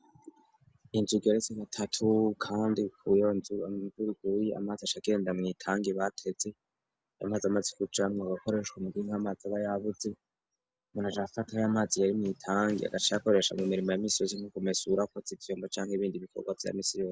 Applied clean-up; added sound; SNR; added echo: none; Bass drum / Snare drum; 19 dB; none.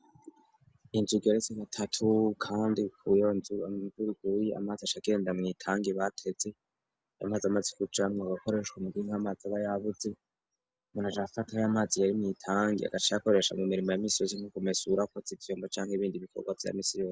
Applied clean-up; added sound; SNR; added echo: none; none; none; none.